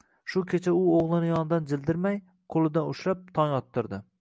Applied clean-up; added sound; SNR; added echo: none; none; none; none.